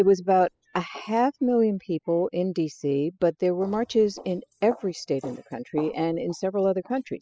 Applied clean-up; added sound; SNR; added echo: classical method spectral subtraction.